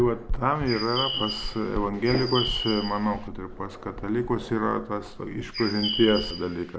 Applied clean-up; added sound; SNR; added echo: none; Bird; 6 dB; none.